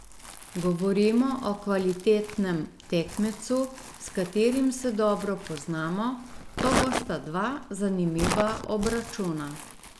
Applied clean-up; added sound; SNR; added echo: none; Crumpling, crinkling; 9 dB; none.